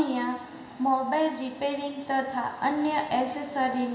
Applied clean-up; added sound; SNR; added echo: none; none; none; reverberation time 1.4 s.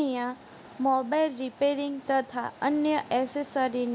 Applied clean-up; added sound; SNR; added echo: none; none; none; none.